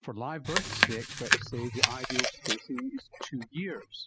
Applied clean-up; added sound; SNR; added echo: classical method spectral subtraction.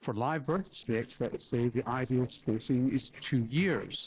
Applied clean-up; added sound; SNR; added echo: neural separator model SepFormer DNS4.